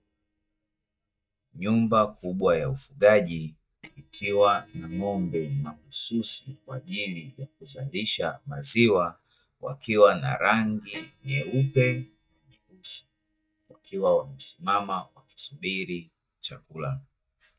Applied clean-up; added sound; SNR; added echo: neural mask model DeepFilterNet 3.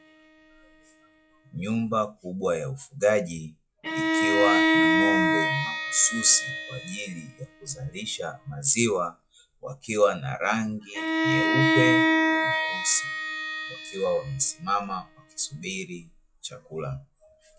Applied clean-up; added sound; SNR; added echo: classical method log-MMSE.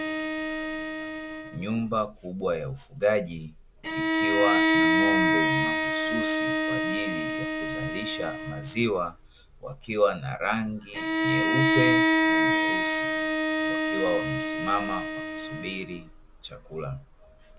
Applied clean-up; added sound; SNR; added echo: none; Bowed string instrument; -3 dB; none.